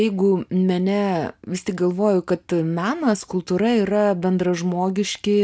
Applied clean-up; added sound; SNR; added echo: none; none; none; none.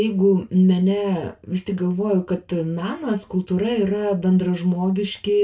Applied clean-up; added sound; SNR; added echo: none; none; none; reverberation time 0.2 s.